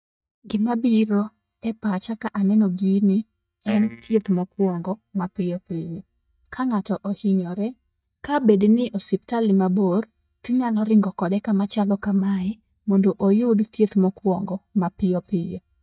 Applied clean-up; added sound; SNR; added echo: neural mask model DeepFilterNet 3.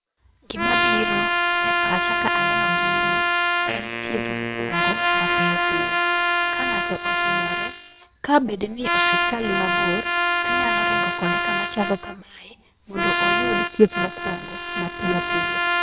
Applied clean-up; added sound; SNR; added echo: neural separator model SepFormer WHAM!.